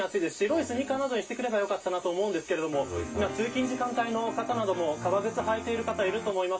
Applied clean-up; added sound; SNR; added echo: none; Piano; 10 dB; reverberation time 0.2 s.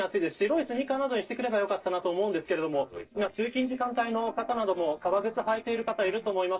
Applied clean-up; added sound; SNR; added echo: neural separator model SepFormer DNS4.